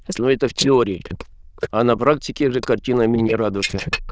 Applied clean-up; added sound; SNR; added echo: neural diffusion model UNIVERSE++.